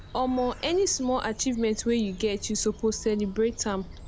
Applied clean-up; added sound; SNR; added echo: none; Bird; 16 dB; none.